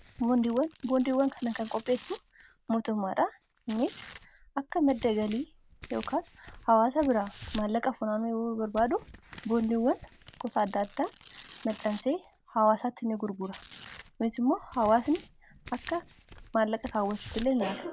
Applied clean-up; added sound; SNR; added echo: none; Tearing; 18 dB; none.